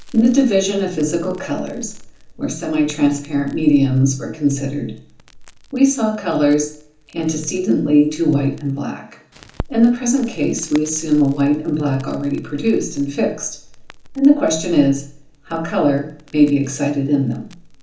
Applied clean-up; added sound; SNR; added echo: none; Crackle; 18 dB; reverberation time 0.7 s.